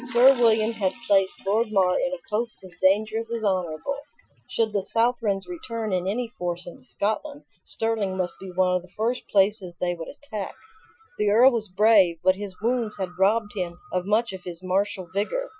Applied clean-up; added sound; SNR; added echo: classical method Wiener filter.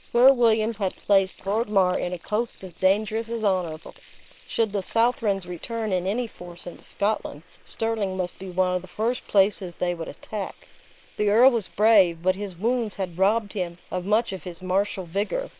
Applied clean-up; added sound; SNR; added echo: neural separator model SepFormer WHAM!.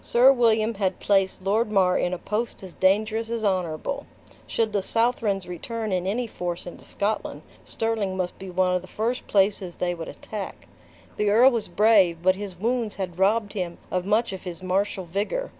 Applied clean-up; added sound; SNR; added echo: none; none; none; none.